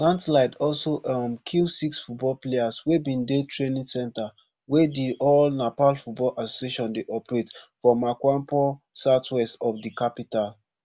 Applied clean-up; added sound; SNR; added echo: none; none; none; none.